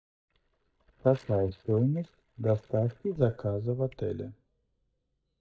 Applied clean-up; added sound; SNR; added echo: neural mask model DeepFilterNet 3.